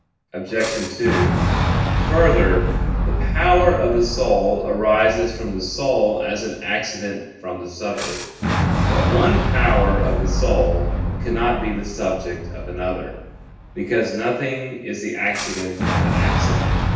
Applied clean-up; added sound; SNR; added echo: none; Boom; 0 dB; reverberation time 0.9 s.